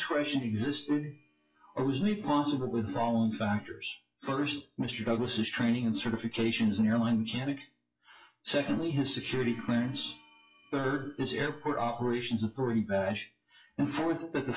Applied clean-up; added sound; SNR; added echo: classical method WPE with log-MMSE.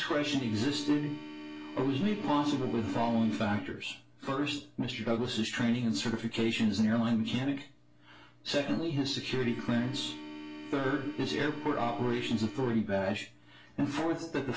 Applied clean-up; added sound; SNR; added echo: none; Organ; 12 dB; reverberation time 0.2 s.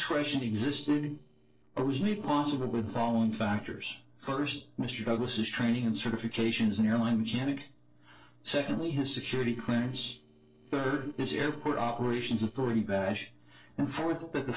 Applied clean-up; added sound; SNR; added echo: neural separator model SepFormer DNS4.